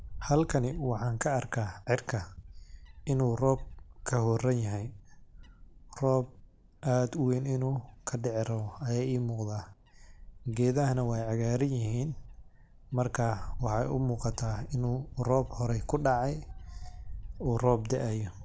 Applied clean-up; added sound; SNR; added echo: none; Wind / Bird; 13 dB; none.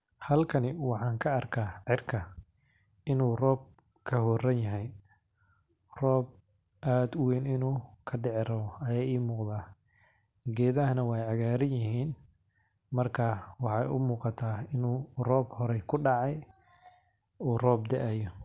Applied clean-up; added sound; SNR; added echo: none; none; none; none.